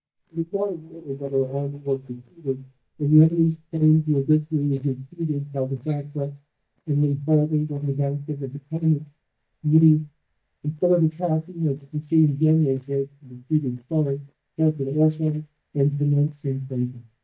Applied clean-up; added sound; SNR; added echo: neural mask model DeepFilterNet 3.